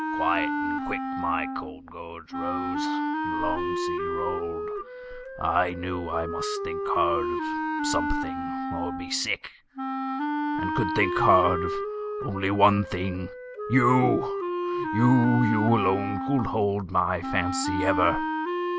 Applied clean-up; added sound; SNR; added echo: none; Wind instrument, woodwind instrument; 2 dB; none.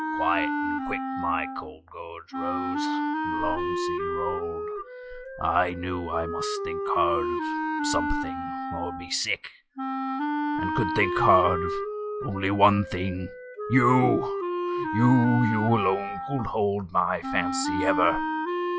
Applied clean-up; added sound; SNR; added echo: classical method log-MMSE.